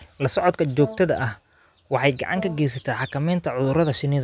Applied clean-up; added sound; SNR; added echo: none; Brass instrument; 19 dB; none.